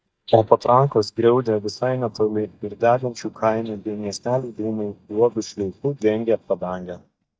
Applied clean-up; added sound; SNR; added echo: neural mask model DeepFilterNet 3.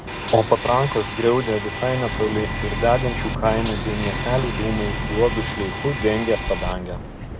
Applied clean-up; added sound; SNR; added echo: none; Domestic sounds, home sounds + Boat, Water vehicle; 4 dB; none.